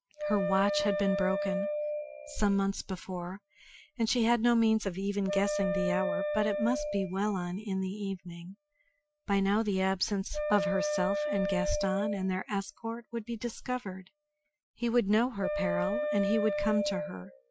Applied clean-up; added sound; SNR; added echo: classical method Wiener filter.